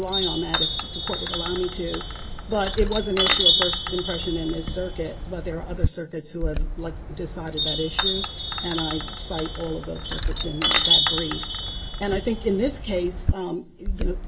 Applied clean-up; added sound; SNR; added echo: none; Chime; -3 dB; none.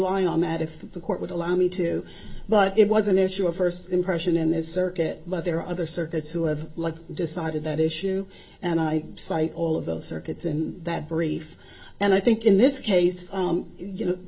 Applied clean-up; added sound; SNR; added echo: none; none; none; none.